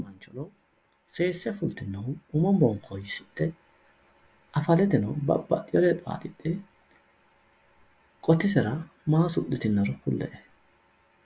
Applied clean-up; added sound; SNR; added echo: none; none; none; none.